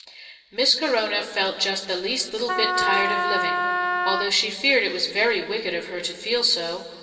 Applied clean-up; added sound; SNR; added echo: none; Wind instrument, woodwind instrument; -1 dB; reverberation time 2.6 s.